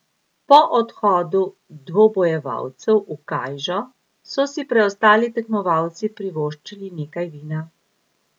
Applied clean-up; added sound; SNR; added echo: none; none; none; none.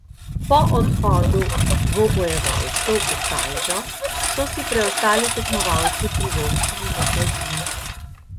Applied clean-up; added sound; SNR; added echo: none; Engine; -3 dB; none.